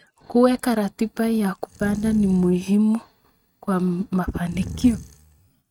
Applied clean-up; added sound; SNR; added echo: neural mask model RNNoise.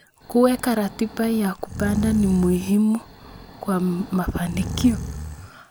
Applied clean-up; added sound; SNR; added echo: none; Breathing; 11 dB; none.